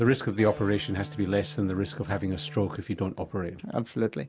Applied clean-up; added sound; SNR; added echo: none; Electric guitar; 14 dB; none.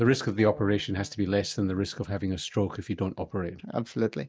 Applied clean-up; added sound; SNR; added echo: neural mask model DeepFilterNet 3.